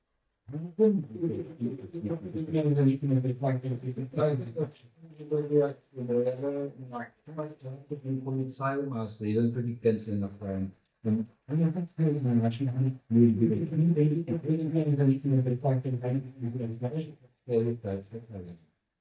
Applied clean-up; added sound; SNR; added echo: neural mask model DeepFilterNet 3.